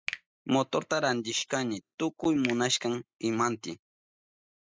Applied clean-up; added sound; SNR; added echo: classical method spectral subtraction.